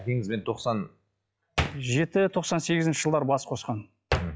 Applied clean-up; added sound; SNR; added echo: classical method log-MMSE.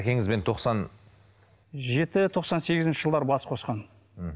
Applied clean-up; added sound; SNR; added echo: none; none; none; none.